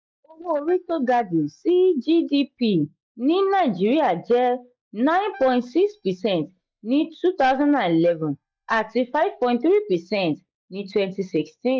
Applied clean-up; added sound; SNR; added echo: neural mask model DeepFilterNet 3.